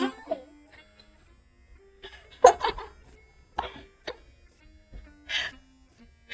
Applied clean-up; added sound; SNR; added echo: neural mask model DeepFilterNet 3.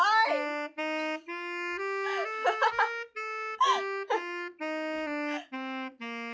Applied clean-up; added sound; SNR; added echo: classical method log-MMSE.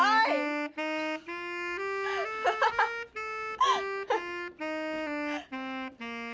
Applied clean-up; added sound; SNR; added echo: none; Wind instrument, woodwind instrument; 2 dB; none.